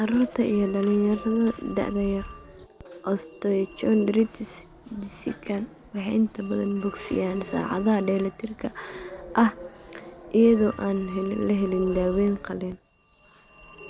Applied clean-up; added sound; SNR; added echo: none; Telephone; 19 dB; none.